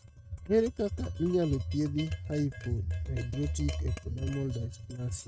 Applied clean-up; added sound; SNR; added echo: neural mask model RNNoise.